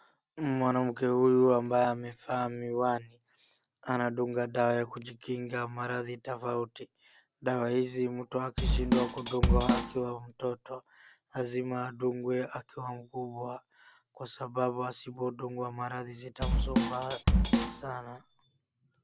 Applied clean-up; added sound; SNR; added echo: none; Drum kit; -4 dB; none.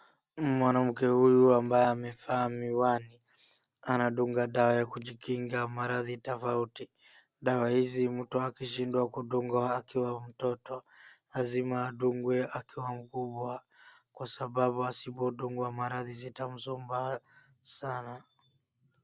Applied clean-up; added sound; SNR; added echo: none; none; none; none.